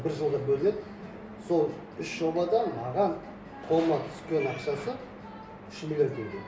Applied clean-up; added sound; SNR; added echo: none; none; none; none.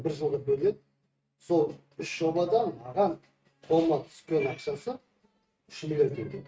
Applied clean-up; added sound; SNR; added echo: neural mask model RNNoise.